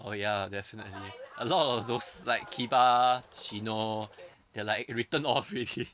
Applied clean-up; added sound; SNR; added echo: none; Bus; 18 dB; none.